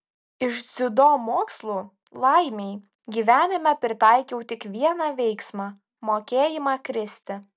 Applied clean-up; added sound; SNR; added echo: none; none; none; none.